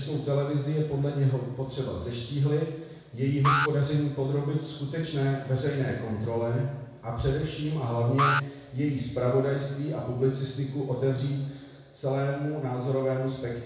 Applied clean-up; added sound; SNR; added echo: none; Alarm; 4 dB; reverberation time 1.0 s.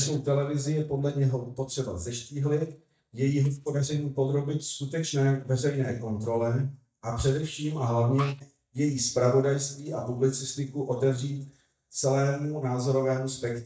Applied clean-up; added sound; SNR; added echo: neural mask model DeepFilterNet 3.